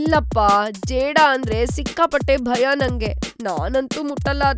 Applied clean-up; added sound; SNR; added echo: none; Drum kit; 7 dB; none.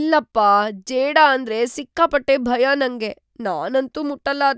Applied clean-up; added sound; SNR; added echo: none; none; none; none.